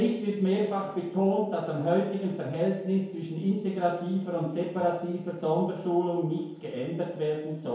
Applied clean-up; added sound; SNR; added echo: none; none; none; reverberation time 0.9 s.